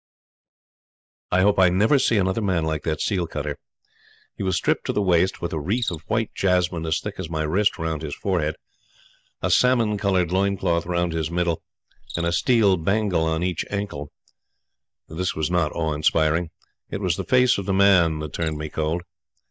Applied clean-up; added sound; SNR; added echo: neural mask model DeepFilterNet 3.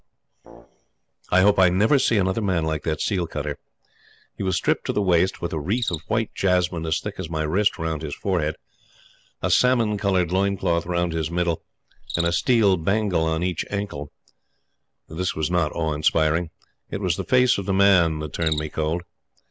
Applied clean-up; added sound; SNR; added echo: none; Brass instrument + Cricket; 19 dB; none.